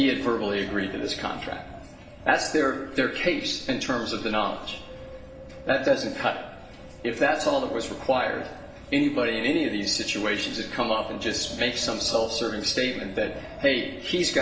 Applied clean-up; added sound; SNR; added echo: none; Wind; 17 dB; reverberation time 0.7 s.